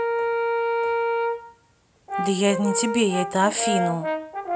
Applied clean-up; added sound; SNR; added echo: none; Brass instrument; 0 dB; none.